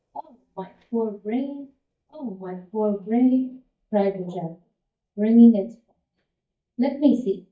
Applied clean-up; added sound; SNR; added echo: neural mask model DeepFilterNet 3.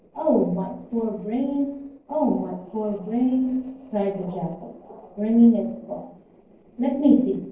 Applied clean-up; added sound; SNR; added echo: neural separator model SepFormer DNS4.